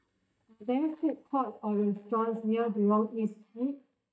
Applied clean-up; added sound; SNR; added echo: neural mask model DeepFilterNet 3.